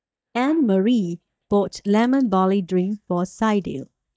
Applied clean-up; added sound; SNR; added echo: neural mask model DeepFilterNet 3.